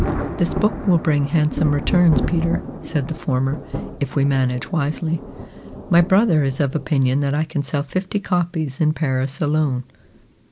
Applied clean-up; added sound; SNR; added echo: none; Thunder; 9 dB; none.